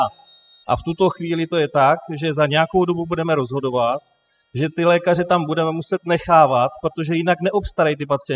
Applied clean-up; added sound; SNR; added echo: classical method spectral subtraction.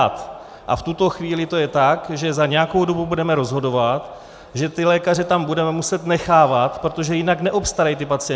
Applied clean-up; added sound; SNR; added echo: none; none; none; none.